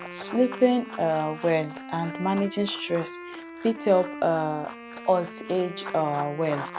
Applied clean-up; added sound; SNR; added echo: none; Wind instrument, woodwind instrument + Run; 12 dB; none.